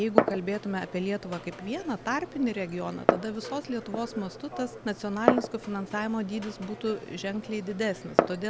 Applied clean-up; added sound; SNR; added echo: none; Glass; 1 dB; none.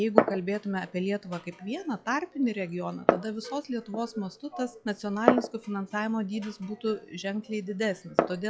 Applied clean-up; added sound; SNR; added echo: classical method log-MMSE.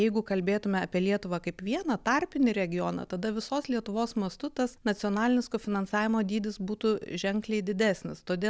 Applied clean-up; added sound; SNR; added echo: none; none; none; none.